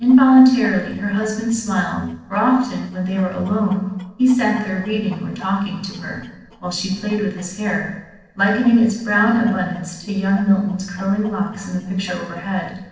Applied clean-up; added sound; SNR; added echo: neural separator model SepFormer DNS4.